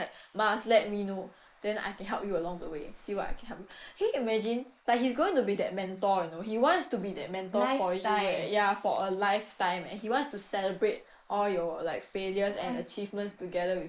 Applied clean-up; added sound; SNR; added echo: neural mask model Resemble Enhance denoiser.